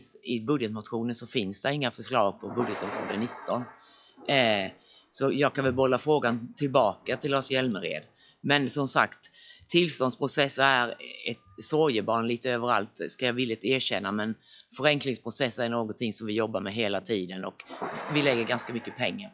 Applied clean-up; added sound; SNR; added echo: classical method log-MMSE.